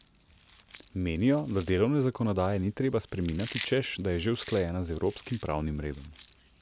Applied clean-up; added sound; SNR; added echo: none; Chewing, mastication; 19 dB; none.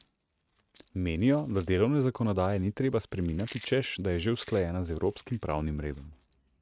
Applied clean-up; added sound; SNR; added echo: neural mask model RNNoise.